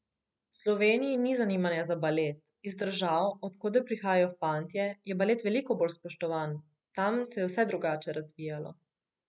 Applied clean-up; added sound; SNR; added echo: none; none; none; none.